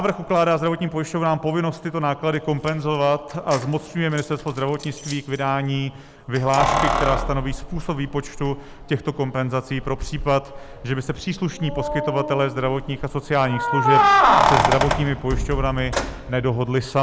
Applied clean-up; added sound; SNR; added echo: none; Keys jangling; 2 dB; none.